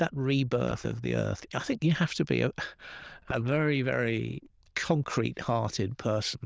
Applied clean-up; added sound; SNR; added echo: neural diffusion model UNIVERSE++.